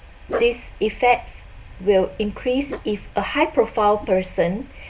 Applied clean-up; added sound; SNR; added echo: none; Dog; 14 dB; none.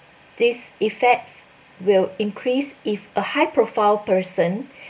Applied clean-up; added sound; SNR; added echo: none; none; none; none.